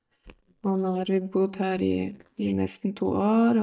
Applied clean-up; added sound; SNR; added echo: neural mask model DeepFilterNet 3.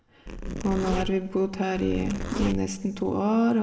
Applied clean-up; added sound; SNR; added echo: none; Zipper (clothing); 7 dB; reverberation time 1.0 s.